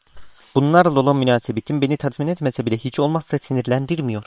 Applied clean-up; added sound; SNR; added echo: neural separator model SepFormer WHAM!.